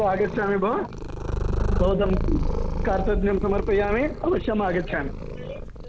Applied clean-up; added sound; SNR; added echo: none; Purr; 2 dB; none.